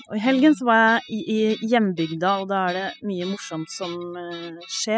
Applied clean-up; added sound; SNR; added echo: classical method spectral subtraction.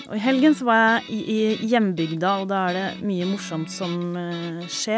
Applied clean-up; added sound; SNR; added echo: none; Guitar; 17 dB; none.